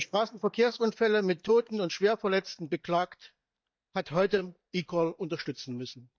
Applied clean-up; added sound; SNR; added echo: neural mask model DeepFilterNet 3.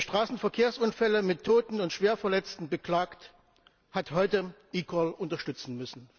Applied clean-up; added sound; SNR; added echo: none; none; none; none.